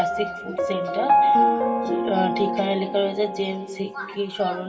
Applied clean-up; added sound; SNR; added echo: none; Piano; -3 dB; reverberation time 2.9 s.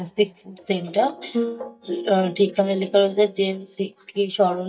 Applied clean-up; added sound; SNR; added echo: neural mask model DeepFilterNet 3.